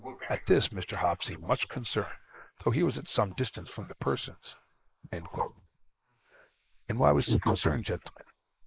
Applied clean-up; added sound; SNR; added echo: neural mask model Resemble Enhance denoiser.